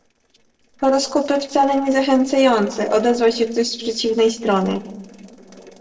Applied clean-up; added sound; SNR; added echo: neural separator model SepFormer DNS4.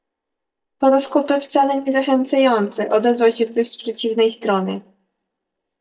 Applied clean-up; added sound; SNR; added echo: neural mask model DeepFilterNet 3.